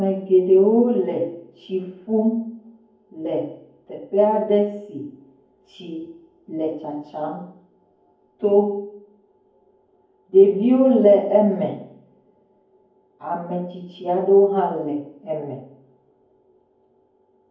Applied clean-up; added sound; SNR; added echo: none; none; none; reverberation time 0.9 s.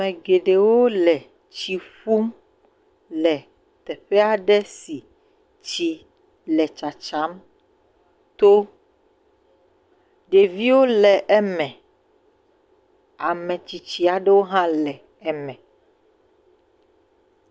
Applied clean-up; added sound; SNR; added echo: none; none; none; none.